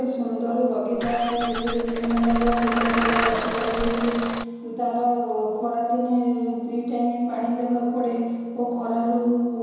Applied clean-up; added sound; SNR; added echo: none; Engine starting / Bus; 4 dB; reverberation time 1.0 s.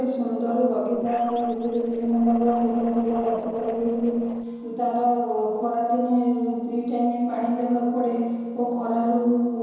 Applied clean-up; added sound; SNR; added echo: neural separator model SepFormer DNS4.